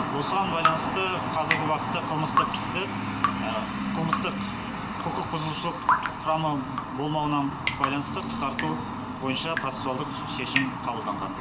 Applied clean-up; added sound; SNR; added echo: none; Drip; 5 dB; reverberation time 0.4 s.